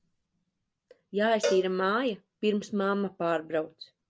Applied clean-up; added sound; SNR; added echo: none; Cowbell; 8 dB; none.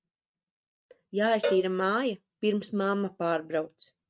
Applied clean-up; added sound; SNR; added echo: neural mask model RNNoise.